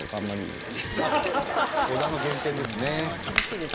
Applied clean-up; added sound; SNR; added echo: none; Fire + Sink (filling or washing) / Water tap, faucet; 4 dB; none.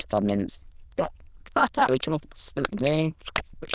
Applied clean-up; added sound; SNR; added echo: neural diffusion model UNIVERSE++.